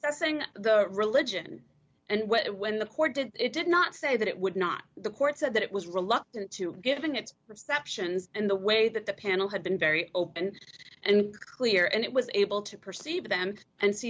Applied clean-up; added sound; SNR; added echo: none; none; none; none.